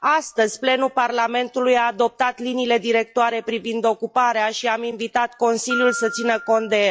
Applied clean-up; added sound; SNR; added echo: classical method log-MMSE.